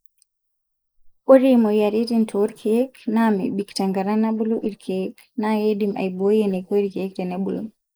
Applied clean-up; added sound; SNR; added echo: neural mask model Resemble Enhance denoiser.